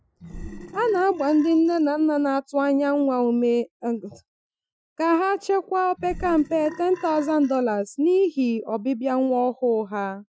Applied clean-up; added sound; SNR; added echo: classical method Wiener filter.